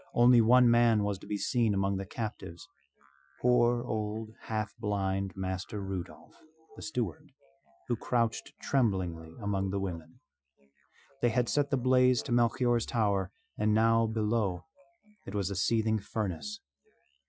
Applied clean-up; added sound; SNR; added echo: classical method Wiener filter.